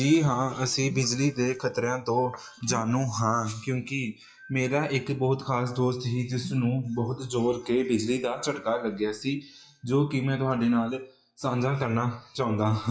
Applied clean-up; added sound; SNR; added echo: classical method WPE with log-MMSE.